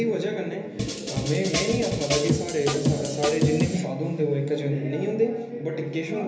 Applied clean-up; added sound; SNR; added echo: none; Drum kit; 1 dB; reverberation time 0.3 s.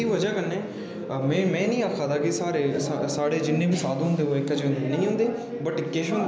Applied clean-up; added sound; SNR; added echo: none; none; none; none.